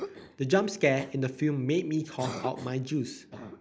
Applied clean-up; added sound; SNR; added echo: neural mask model Resemble Enhance denoiser.